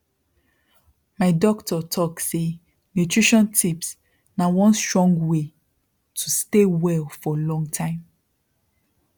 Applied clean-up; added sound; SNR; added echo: none; none; none; none.